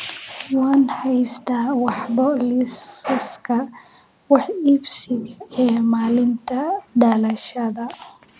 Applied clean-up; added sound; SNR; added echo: none; none; none; none.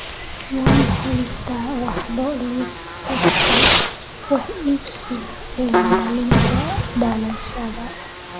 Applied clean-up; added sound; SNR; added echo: none; Buzz + Fireworks; -3 dB; none.